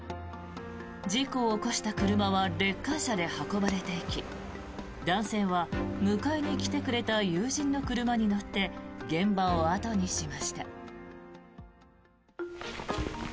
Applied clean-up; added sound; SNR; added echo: none; Shatter; 15 dB; none.